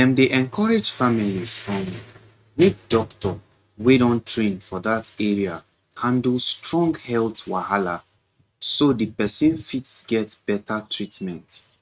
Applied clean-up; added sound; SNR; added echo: neural mask model RNNoise.